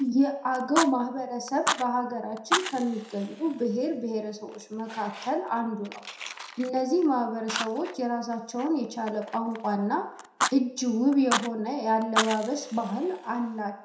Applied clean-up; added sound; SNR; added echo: none; Fire; 8 dB; reverberation time 0.5 s.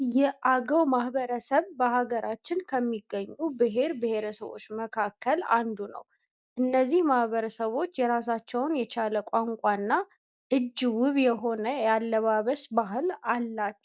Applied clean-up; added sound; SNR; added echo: none; none; none; none.